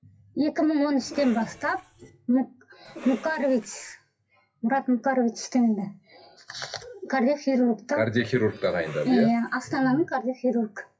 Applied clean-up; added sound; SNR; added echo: classical method WPE with log-MMSE.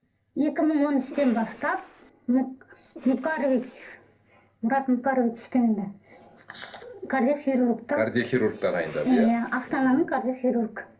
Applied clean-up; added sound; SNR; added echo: neural separator model SepFormer DNS4.